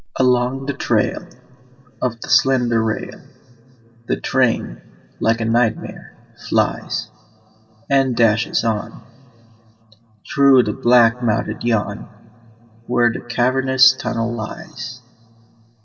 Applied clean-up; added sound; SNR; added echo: none; none; none; reverberation time 2.1 s.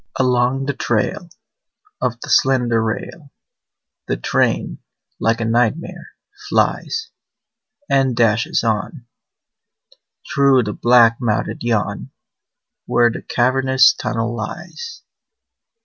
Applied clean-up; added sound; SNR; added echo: none; none; none; none.